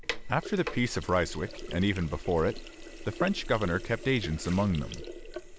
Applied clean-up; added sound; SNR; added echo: none; Sink (filling or washing); 9 dB; none.